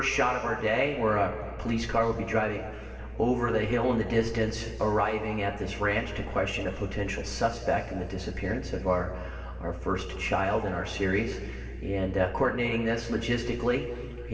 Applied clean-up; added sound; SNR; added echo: none; none; none; reverberation time 2.7 s.